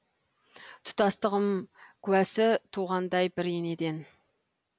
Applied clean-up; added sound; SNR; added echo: none; none; none; none.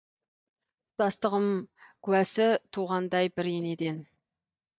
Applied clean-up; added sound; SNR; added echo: neural mask model DeepFilterNet 3.